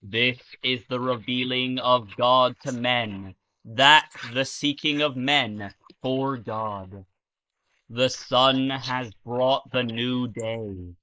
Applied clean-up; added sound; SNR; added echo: neural mask model Resemble Enhance denoiser.